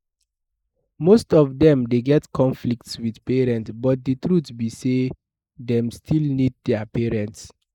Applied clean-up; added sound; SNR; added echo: neural mask model Resemble Enhance denoiser.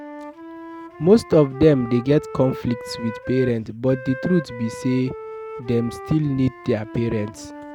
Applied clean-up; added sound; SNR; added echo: none; Wind instrument, woodwind instrument; 14 dB; none.